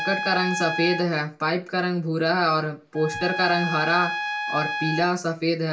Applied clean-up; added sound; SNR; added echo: none; Trumpet; 7 dB; reverberation time 0.2 s.